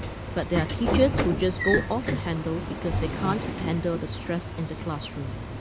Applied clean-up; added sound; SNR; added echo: none; Sliding door / Train; 1 dB; none.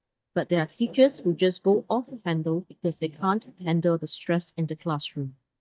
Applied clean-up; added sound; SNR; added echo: neural mask model DeepFilterNet 3.